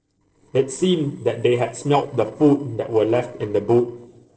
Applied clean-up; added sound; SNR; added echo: neural separator model SepFormer DNS4.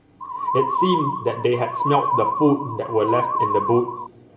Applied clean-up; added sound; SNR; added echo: none; Musical instrument; 2 dB; reverberation time 2.6 s.